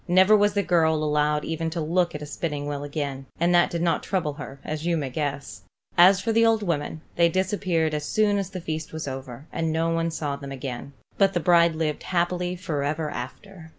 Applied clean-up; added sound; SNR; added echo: none; none; none; none.